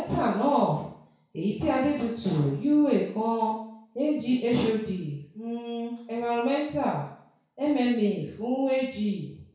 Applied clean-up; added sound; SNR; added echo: none; none; none; reverberation time 0.6 s.